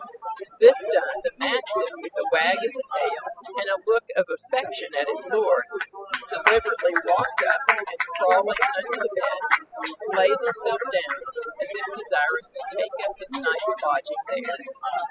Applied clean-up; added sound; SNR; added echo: classical method spectral subtraction.